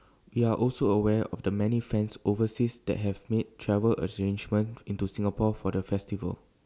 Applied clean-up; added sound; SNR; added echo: none; none; none; none.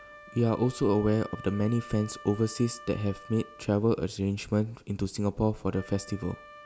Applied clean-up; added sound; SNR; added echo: none; Wind instrument, woodwind instrument; 20 dB; none.